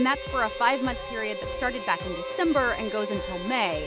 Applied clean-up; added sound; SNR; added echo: none; Harmonica; 7 dB; none.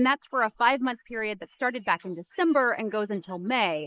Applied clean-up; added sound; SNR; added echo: neural mask model Resemble Enhance denoiser.